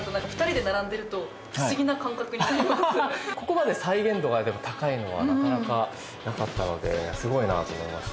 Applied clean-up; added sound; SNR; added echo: none; none; none; none.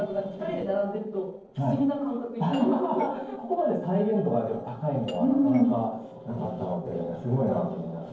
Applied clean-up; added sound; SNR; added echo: neural separator model SepFormer DNS4.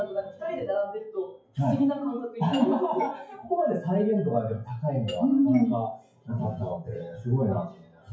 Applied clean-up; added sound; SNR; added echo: classical method WPE with log-MMSE.